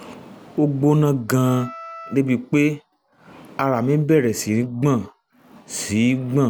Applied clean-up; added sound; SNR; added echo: none; Wind instrument, woodwind instrument; 17 dB; none.